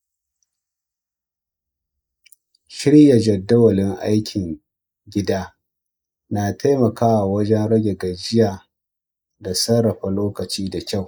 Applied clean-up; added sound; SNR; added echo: neural mask model Resemble Enhance denoiser.